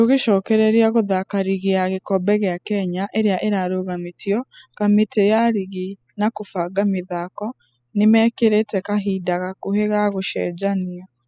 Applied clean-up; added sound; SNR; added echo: classical method spectral subtraction.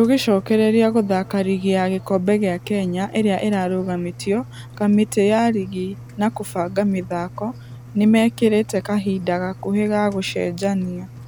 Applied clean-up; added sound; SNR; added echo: none; Engine; 18 dB; none.